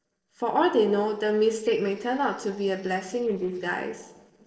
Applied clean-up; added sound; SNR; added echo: neural separator model SepFormer DNS4.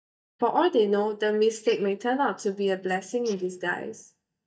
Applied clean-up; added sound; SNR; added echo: neural mask model DeepFilterNet 3.